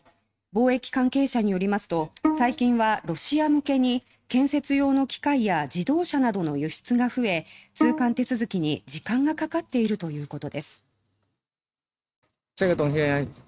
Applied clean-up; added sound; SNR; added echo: neural mask model RNNoise.